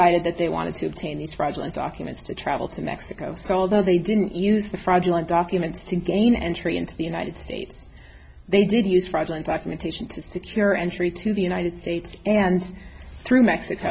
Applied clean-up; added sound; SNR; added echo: none; none; none; none.